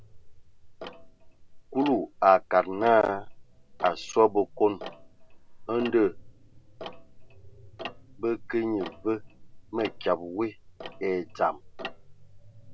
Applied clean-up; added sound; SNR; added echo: none; Tick-tock; 14 dB; none.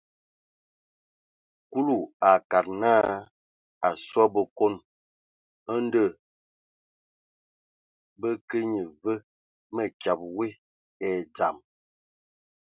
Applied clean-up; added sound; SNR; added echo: none; none; none; none.